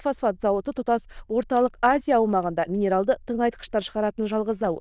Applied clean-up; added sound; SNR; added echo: neural diffusion model UNIVERSE++.